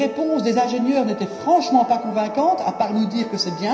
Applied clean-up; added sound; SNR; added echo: none; Musical instrument; 15 dB; reverberation time 0.9 s.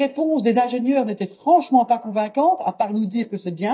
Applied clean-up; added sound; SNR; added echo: neural mask model DeepFilterNet 3.